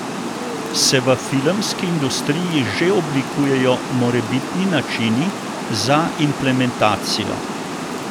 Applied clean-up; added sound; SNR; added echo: none; Water; 6 dB; none.